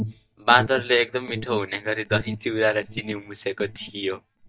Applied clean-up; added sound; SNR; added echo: neural mask model DeepFilterNet 3.